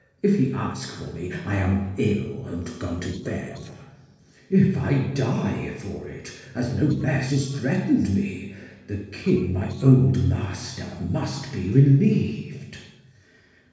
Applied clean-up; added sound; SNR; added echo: neural separator model SepFormer DNS4.